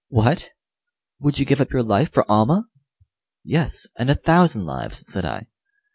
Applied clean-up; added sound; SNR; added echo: none; none; none; none.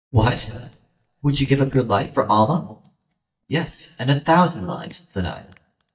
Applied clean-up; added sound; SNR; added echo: neural mask model DeepFilterNet 3.